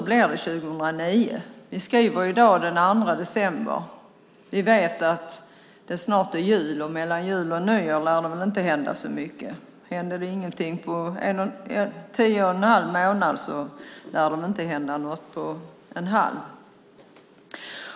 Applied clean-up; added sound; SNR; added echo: none; none; none; none.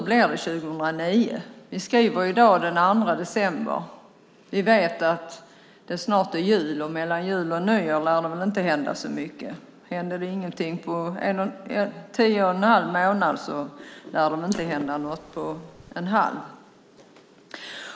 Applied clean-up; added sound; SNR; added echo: neural mask model Resemble Enhance denoiser.